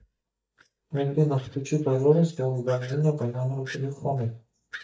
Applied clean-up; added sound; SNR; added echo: neural mask model DeepFilterNet 3.